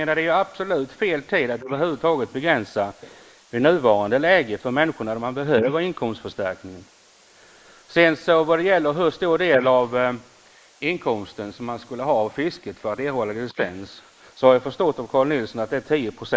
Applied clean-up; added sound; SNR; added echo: neural mask model Resemble Enhance denoiser.